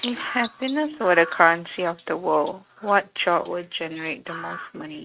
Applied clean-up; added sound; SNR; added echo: neural mask model RNNoise.